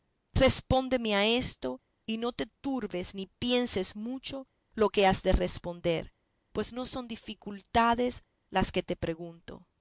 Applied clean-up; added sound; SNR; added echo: none; none; none; none.